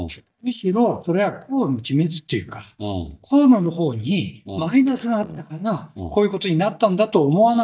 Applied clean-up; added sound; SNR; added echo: neural mask model DeepFilterNet 3.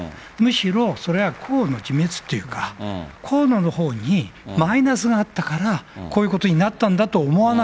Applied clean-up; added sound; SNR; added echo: none; none; none; none.